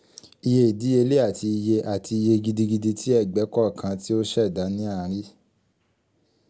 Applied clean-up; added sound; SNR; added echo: none; none; none; none.